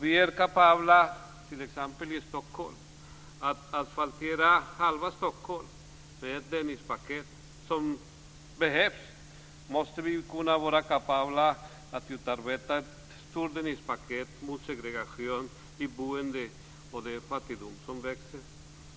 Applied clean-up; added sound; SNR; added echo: none; none; none; none.